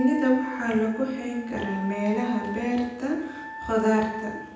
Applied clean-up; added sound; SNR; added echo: none; Wind instrument, woodwind instrument; 13 dB; reverberation time 0.9 s.